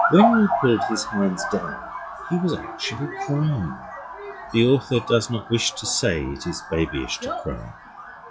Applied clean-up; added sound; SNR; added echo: classical method log-MMSE.